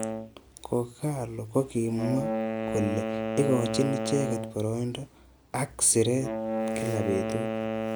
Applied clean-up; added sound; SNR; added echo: none; Wind instrument, woodwind instrument; 3 dB; none.